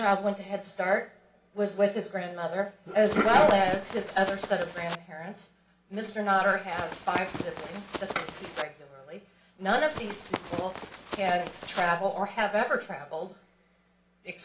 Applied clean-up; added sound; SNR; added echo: none; Run; 8 dB; reverberation time 0.8 s.